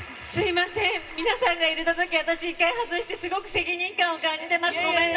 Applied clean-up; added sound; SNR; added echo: none; Hiss / Insect; 19 dB; reverberation time 0.2 s.